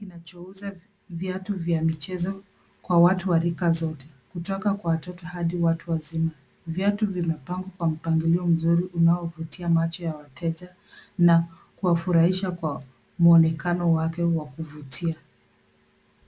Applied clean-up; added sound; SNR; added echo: none; none; none; none.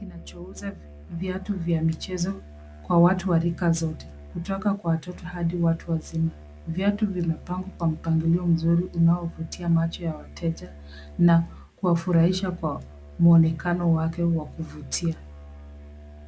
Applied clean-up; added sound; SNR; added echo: none; Musical instrument; 18 dB; none.